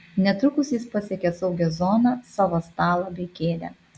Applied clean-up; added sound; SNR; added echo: none; none; none; none.